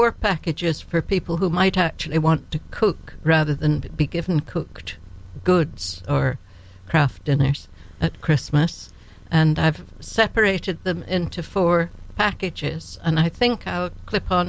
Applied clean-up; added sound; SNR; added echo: none; Purr; 20 dB; none.